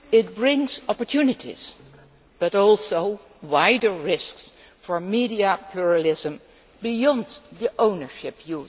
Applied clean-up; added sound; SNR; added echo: none; none; none; none.